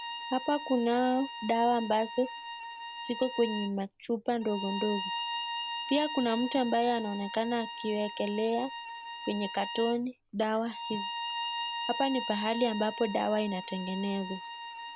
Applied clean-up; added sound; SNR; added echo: none; Bowed string instrument; 8 dB; none.